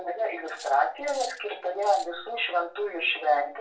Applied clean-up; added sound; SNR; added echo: none; Cutlery, silverware; 18 dB; reverberation time 0.3 s.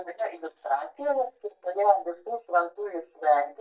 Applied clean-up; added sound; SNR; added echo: neural mask model DeepFilterNet 3.